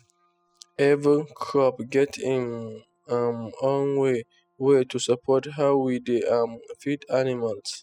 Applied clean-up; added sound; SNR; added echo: classical method spectral subtraction.